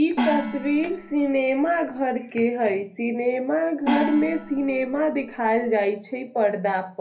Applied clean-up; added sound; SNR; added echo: none; Gong; 8 dB; reverberation time 0.3 s.